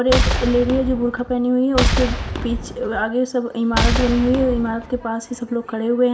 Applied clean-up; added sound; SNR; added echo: none; Boom; 2 dB; reverberation time 0.4 s.